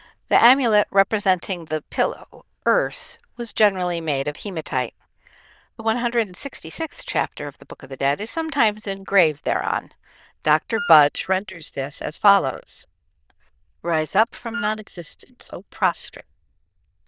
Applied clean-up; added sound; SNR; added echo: neural diffusion model UNIVERSE++.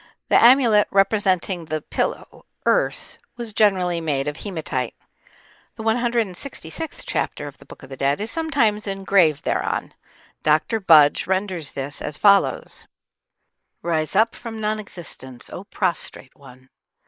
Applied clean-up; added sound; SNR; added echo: neural mask model Resemble Enhance denoiser.